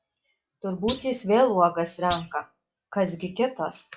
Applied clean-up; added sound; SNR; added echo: classical method log-MMSE.